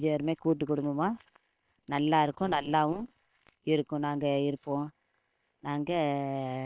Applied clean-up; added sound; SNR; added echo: neural separator model SepFormer WHAM!.